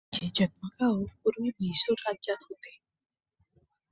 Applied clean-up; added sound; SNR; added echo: none; none; none; none.